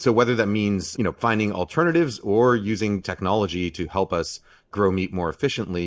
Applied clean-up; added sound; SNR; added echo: none; none; none; none.